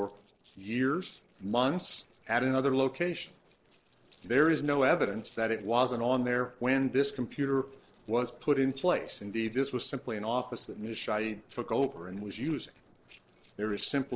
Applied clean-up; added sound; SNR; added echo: neural separator model SepFormer DNS4.